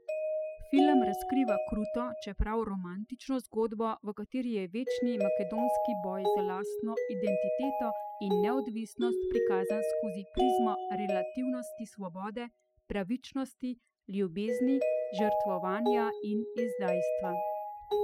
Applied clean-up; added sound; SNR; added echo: classical method spectral subtraction.